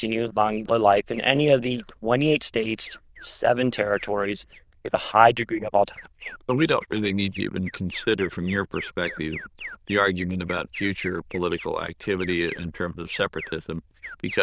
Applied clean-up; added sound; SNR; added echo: neural diffusion model UNIVERSE++.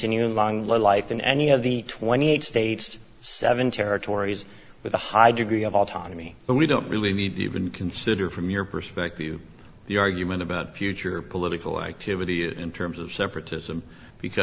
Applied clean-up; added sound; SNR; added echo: none; none; none; none.